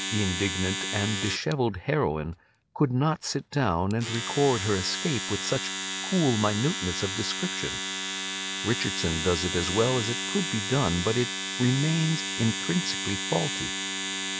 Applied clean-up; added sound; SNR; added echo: none; Domestic sounds, home sounds; 4 dB; none.